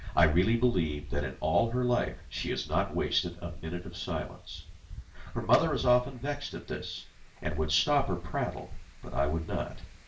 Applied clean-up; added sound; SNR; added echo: none; Wind; 16 dB; reverberation time 0.3 s.